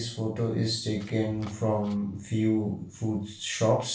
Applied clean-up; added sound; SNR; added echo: neural separator model SepFormer DNS4.